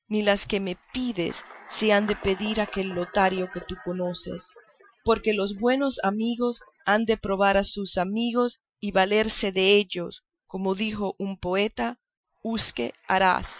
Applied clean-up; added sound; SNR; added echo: classical method Wiener filter.